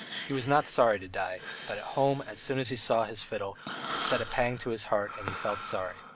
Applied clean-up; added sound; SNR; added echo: none; Breathing; 10 dB; none.